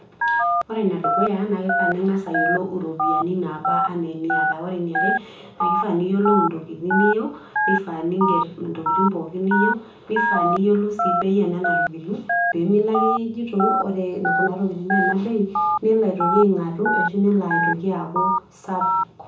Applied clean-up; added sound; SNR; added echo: none; Telephone; 1 dB; reverberation time 0.7 s.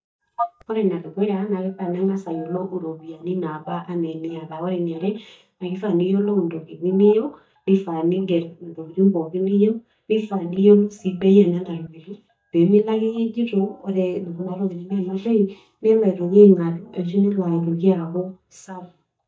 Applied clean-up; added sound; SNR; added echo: neural mask model DeepFilterNet 3.